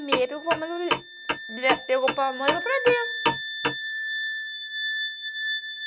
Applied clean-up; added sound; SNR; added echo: none; Wind instrument, woodwind instrument + Clock; 0 dB; none.